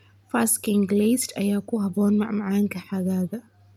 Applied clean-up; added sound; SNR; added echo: none; none; none; none.